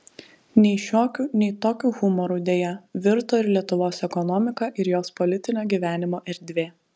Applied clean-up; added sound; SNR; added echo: none; none; none; none.